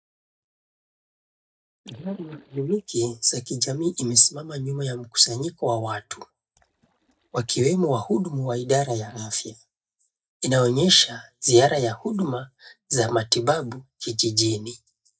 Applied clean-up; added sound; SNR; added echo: neural mask model DeepFilterNet 3.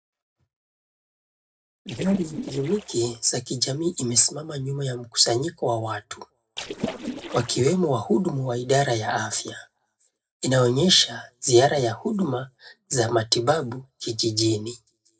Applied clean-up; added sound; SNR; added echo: neural separator model SepFormer DNS4.